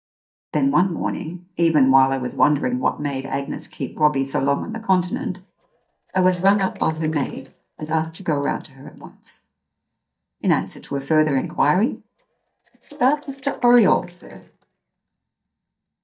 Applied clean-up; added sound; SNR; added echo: neural mask model DeepFilterNet 3.